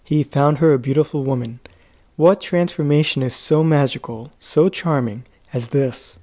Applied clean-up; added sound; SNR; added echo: none; none; none; none.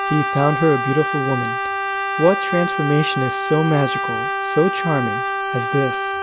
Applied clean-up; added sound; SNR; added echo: none; Brass instrument; 2 dB; none.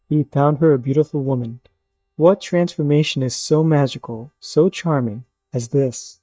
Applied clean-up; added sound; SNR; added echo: neural mask model DeepFilterNet 3.